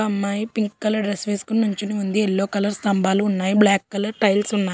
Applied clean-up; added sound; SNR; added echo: none; none; none; none.